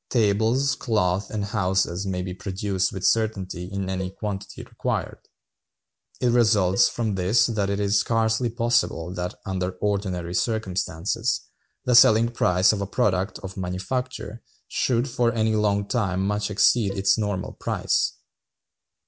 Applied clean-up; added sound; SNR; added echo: none; Cowbell; 19 dB; none.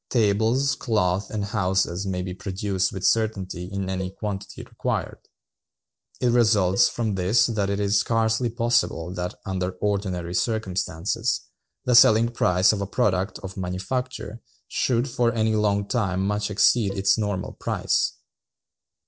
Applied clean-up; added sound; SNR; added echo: neural separator model SepFormer DNS4.